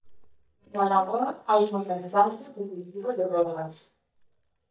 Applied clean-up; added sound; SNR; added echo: neural mask model DeepFilterNet 3.